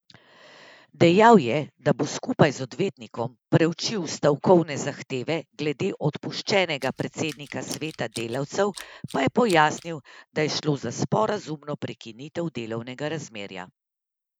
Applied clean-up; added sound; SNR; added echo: none; Tools; 20 dB; none.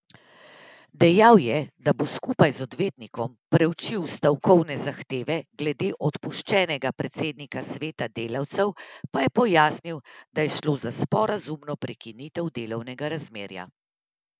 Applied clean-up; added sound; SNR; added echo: none; none; none; none.